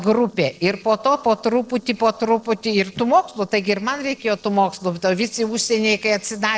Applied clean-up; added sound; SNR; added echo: neural separator model SepFormer DNS4.